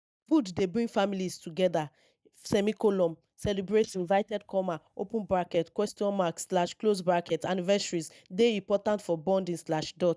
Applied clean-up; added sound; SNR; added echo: neural mask model DeepFilterNet 3.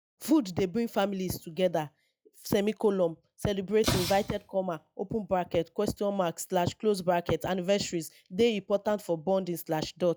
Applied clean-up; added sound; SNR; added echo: classical method log-MMSE.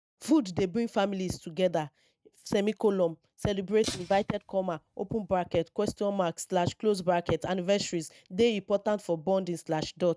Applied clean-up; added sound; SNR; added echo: neural mask model RNNoise.